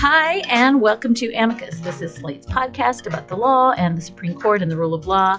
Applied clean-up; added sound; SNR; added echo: classical method log-MMSE.